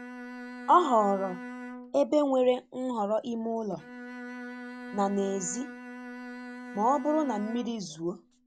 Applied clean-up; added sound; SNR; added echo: none; Bowed string instrument; 13 dB; none.